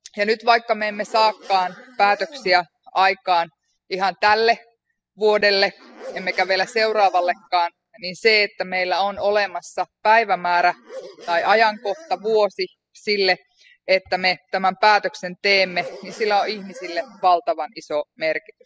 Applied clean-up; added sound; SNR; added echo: classical method spectral subtraction.